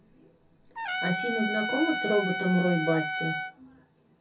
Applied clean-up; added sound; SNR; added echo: none; Trumpet; 2 dB; reverberation time 0.3 s.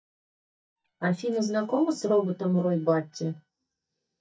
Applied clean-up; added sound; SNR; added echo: neural mask model DeepFilterNet 3.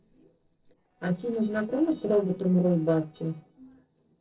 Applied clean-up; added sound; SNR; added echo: neural separator model SepFormer DNS4.